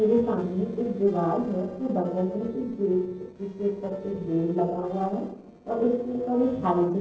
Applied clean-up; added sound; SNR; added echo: neural separator model SepFormer DNS4.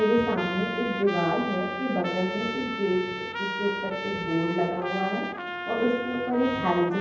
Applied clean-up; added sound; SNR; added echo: none; Trumpet; 6 dB; reverberation time 0.9 s.